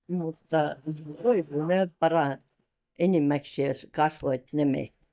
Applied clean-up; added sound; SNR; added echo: neural mask model DeepFilterNet 3.